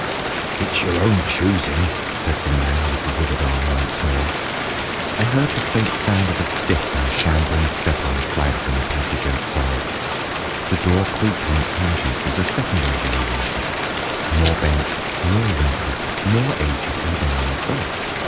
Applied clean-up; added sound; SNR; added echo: none; Rain; 2 dB; none.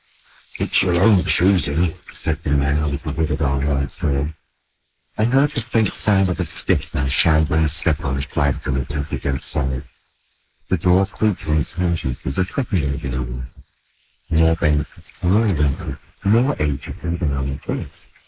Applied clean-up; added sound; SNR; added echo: neural mask model Resemble Enhance denoiser.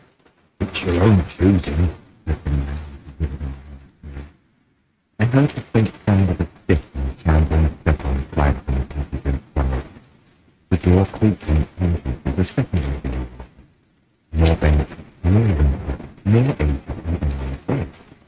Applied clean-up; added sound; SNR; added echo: neural mask model RNNoise.